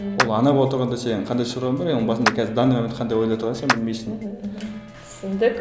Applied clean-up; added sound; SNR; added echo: none; Clapping; 8 dB; none.